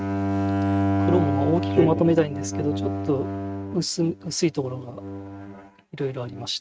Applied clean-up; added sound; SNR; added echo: neural mask model RNNoise.